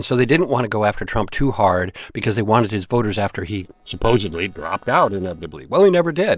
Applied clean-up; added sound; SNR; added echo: neural separator model SepFormer DNS4.